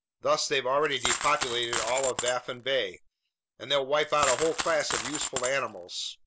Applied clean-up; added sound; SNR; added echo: none; Coin (dropping); 5 dB; none.